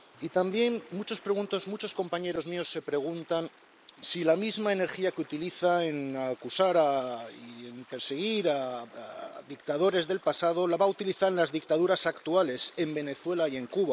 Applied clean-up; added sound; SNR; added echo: neural mask model Resemble Enhance denoiser.